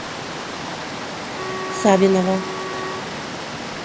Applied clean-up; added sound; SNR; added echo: none; Water + Wind instrument, woodwind instrument; 4 dB; none.